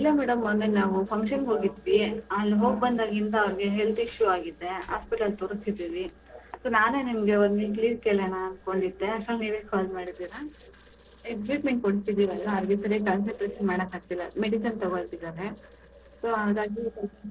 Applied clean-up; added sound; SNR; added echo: neural separator model SepFormer DNS4.